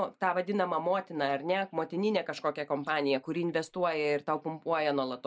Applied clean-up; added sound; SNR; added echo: neural mask model Resemble Enhance denoiser.